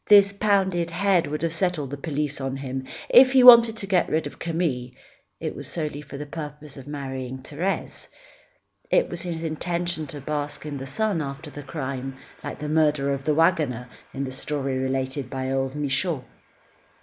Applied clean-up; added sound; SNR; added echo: none; none; none; none.